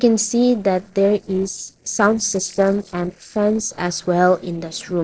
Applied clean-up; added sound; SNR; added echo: neural separator model SepFormer DNS4.